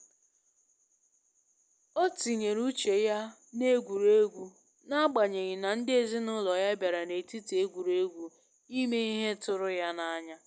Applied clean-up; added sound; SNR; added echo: none; none; none; none.